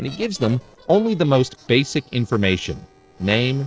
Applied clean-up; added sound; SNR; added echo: neural separator model SepFormer DNS4.